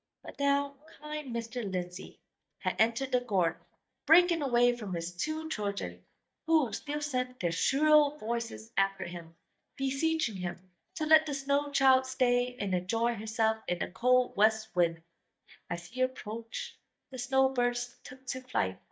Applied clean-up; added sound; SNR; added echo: neural mask model DeepFilterNet 3.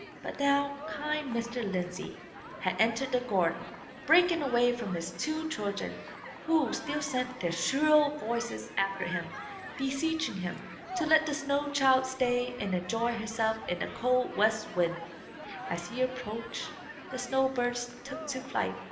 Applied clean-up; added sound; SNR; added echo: none; Human group actions; 13 dB; reverberation time 0.8 s.